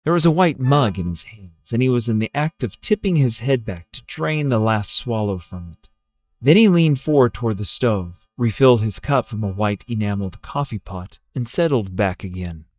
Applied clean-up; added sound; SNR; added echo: neural mask model DeepFilterNet 3.